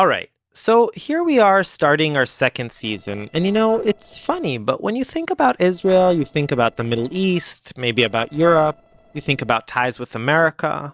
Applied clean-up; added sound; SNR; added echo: neural separator model SepFormer DNS4.